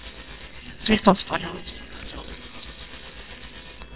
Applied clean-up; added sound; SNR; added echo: neural separator model SepFormer WHAMR!.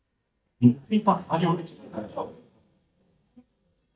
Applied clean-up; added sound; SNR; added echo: neural mask model DeepFilterNet 3.